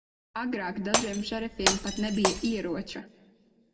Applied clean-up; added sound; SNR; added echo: none; Glass; 0 dB; reverberation time 0.9 s.